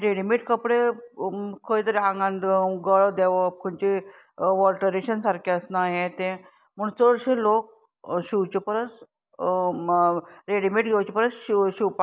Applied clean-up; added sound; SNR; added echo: none; none; none; none.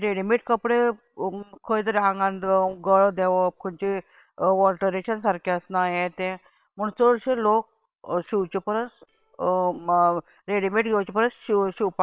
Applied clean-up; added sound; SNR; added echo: neural separator model SepFormer WHAM!.